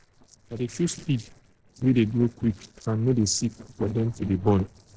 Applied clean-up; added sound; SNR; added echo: neural separator model SepFormer DNS4.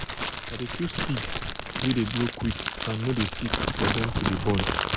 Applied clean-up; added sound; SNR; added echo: none; Crackle; -3 dB; none.